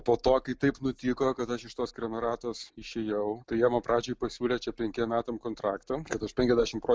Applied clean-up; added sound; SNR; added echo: none; none; none; none.